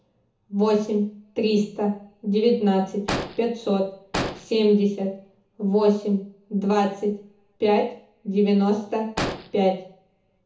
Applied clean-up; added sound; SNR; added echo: none; Explosion; 8 dB; reverberation time 0.7 s.